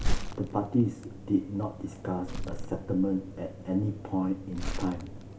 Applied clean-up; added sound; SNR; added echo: none; Crumpling, crinkling; 3 dB; none.